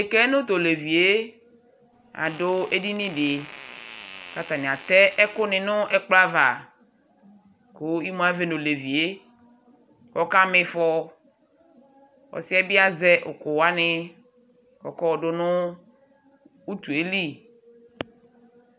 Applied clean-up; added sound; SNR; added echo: none; Fart; 19 dB; none.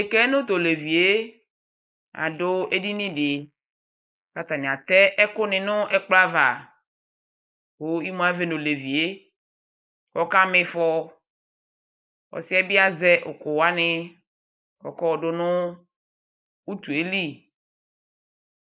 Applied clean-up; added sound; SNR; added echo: neural mask model Resemble Enhance denoiser.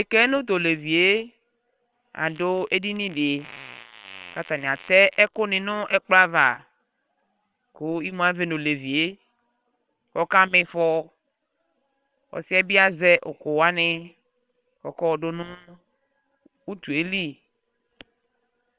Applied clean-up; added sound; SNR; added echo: neural separator model SepFormer WHAM!.